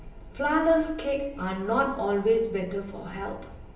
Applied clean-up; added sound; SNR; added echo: none; none; none; reverberation time 0.9 s.